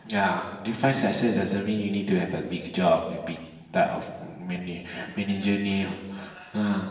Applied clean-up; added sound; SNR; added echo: none; none; none; reverberation time 1.2 s.